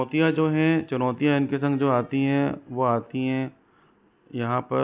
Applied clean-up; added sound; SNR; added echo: none; none; none; none.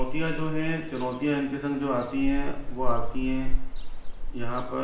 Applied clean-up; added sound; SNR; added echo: none; Ocean; -4 dB; reverberation time 0.7 s.